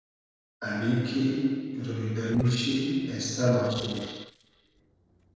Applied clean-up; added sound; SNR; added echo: neural separator model SepFormer DNS4.